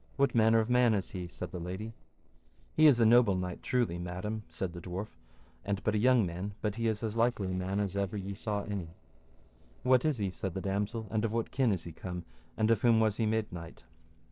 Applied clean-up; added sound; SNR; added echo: neural separator model SepFormer DNS4.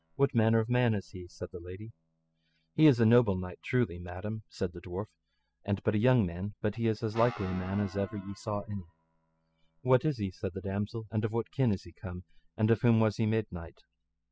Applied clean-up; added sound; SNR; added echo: classical method spectral subtraction.